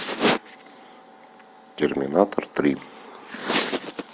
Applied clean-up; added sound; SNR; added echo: none; none; none; none.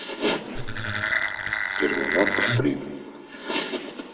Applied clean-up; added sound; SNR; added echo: none; Wood; -3 dB; reverberation time 1.6 s.